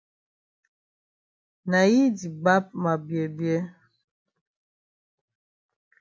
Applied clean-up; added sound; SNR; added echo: none; none; none; none.